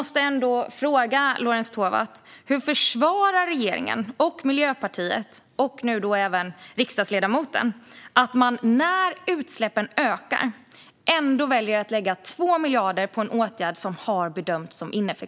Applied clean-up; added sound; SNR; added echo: none; none; none; none.